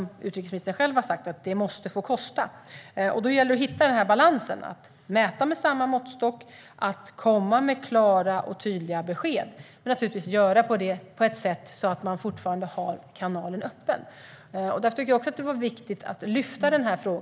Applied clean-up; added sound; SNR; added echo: none; none; none; none.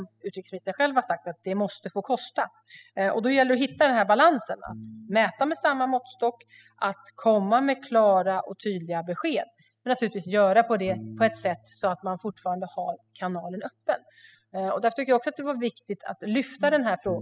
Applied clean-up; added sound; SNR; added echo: classical method spectral subtraction.